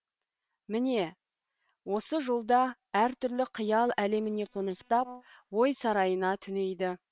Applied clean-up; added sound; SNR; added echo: neural separator model SepFormer WHAM!.